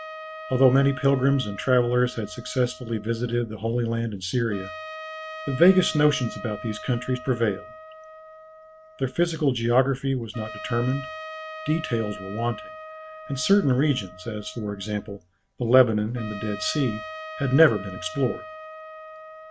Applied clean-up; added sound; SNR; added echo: none; Trumpet; 15 dB; none.